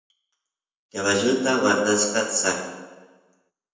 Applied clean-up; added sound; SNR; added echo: none; none; none; reverberation time 1.0 s.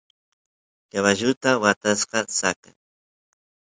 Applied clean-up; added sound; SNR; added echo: none; none; none; none.